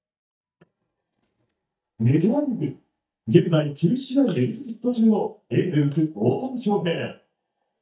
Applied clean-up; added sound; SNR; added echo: neural mask model DeepFilterNet 3.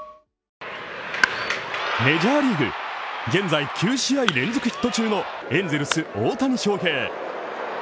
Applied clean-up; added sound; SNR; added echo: none; none; none; none.